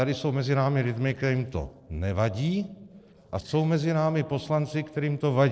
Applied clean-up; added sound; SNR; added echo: neural separator model SepFormer DNS4.